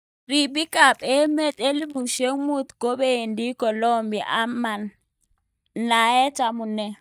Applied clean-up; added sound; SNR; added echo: neural mask model DeepFilterNet 3.